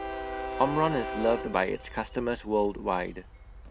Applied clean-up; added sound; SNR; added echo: none; Train; 8 dB; none.